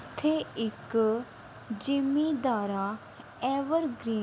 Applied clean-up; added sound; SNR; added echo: none; none; none; none.